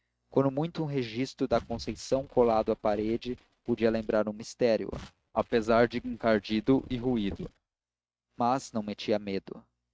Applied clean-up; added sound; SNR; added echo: neural mask model RNNoise.